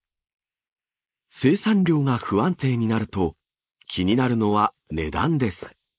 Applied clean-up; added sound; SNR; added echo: neural mask model Resemble Enhance denoiser.